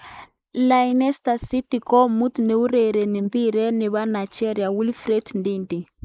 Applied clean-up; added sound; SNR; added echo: neural mask model Resemble Enhance denoiser.